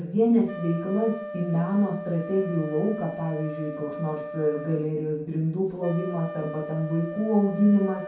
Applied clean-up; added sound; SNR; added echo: none; Wind instrument, woodwind instrument; 11 dB; reverberation time 0.6 s.